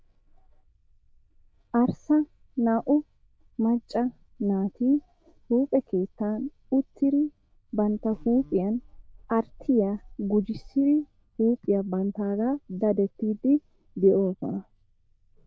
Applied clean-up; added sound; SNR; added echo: neural diffusion model UNIVERSE++.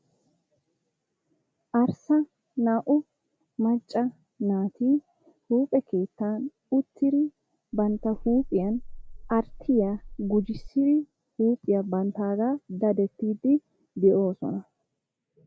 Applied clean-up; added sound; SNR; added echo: neural mask model Resemble Enhance denoiser.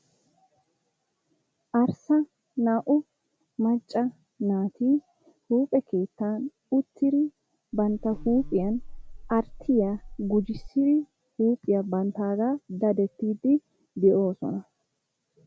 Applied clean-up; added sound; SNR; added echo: none; Buzz; 13 dB; none.